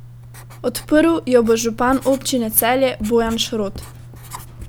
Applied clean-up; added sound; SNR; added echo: none; Writing; 16 dB; none.